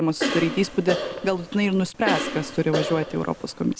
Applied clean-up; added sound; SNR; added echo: none; Cough; 5 dB; none.